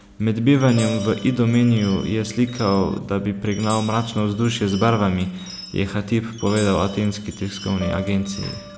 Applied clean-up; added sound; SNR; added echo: none; Chime + Piano; 16 dB; none.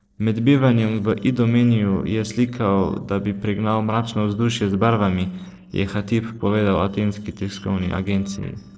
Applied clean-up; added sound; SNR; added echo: neural separator model SepFormer DNS4.